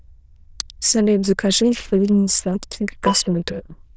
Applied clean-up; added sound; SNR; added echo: neural diffusion model UNIVERSE++.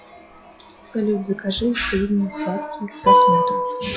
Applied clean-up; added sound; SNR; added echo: classical method log-MMSE.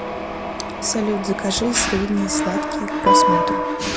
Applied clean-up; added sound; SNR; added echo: none; Guitar + Mechanisms; -3 dB; none.